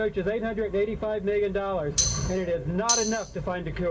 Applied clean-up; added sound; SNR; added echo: none; Tambourine; 2 dB; reverberation time 0.2 s.